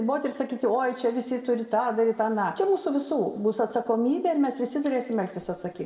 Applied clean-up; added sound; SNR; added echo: none; none; none; reverberation time 0.9 s.